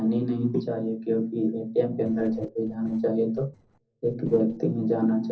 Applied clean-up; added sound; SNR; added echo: neural separator model SepFormer DNS4.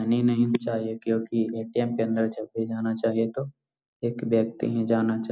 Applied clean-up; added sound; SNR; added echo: none; none; none; none.